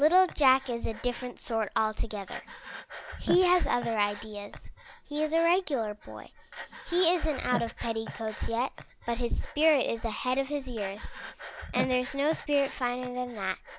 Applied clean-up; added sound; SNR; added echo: none; Breathing; 14 dB; none.